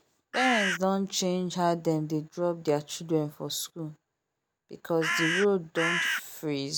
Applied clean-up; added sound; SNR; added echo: none; Bird; -2 dB; none.